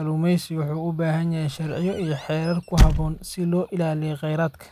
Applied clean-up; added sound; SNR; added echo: none; Squeak / Slam; 0 dB; none.